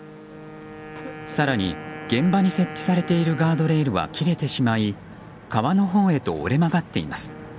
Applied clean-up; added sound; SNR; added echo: none; Wind instrument, woodwind instrument; 16 dB; none.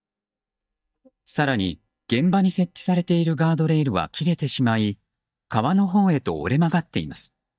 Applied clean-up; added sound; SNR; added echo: neural mask model DeepFilterNet 3.